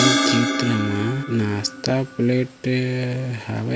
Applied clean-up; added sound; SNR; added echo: none; Crash cymbal; 3 dB; none.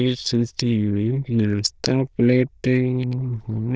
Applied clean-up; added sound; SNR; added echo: neural diffusion model UNIVERSE++.